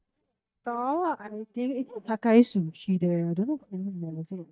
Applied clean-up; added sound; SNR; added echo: neural mask model DeepFilterNet 3.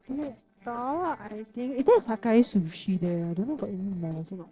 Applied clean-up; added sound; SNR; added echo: neural separator model SepFormer DNS4.